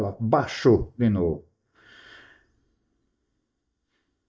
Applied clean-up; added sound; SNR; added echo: neural mask model DeepFilterNet 3.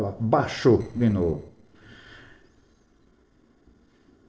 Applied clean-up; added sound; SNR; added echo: neural separator model SepFormer DNS4.